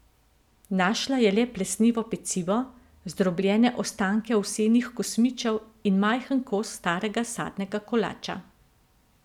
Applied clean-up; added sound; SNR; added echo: none; none; none; none.